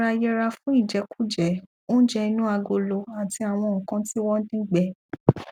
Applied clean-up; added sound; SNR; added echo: none; none; none; none.